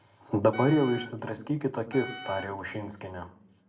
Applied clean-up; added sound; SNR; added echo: none; Wind instrument, woodwind instrument; 14 dB; reverberation time 0.6 s.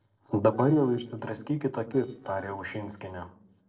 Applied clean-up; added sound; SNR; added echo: neural separator model SepFormer DNS4.